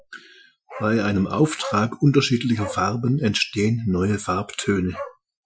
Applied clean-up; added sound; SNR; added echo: classical method Wiener filter.